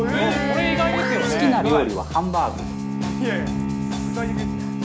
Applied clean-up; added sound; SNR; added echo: none; Bowed string instrument; 3 dB; none.